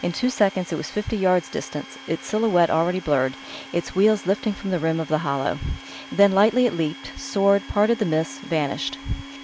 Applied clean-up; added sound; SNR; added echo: none; Domestic sounds, home sounds; 18 dB; none.